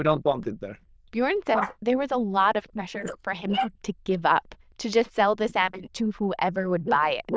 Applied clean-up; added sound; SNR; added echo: neural diffusion model UNIVERSE++.